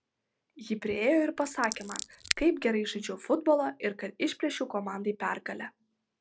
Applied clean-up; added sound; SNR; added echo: none; Scissors; 7 dB; none.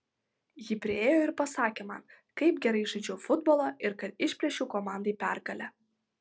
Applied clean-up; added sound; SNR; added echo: none; none; none; none.